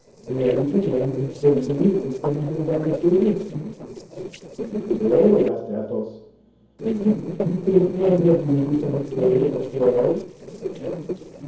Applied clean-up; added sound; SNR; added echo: neural separator model SepFormer DNS4.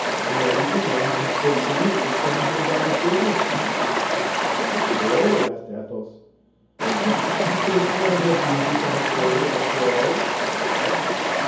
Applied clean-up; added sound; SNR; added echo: none; Stream; -3 dB; reverberation time 0.7 s.